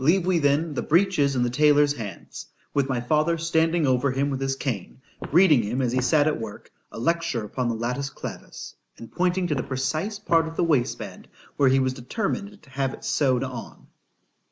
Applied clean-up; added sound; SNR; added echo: none; Walk, footsteps; 14 dB; none.